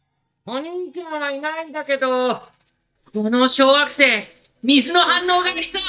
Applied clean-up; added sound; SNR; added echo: neural mask model DeepFilterNet 3.